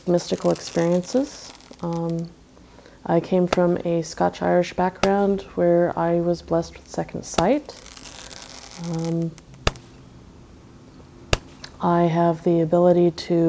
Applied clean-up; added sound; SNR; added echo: none; Fireworks; 13 dB; none.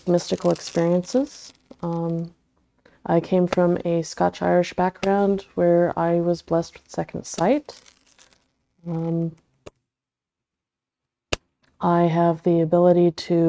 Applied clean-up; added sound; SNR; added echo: neural mask model RNNoise.